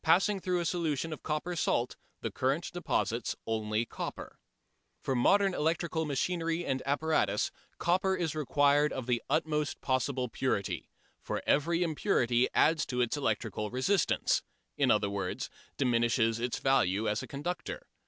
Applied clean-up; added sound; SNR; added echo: none; none; none; none.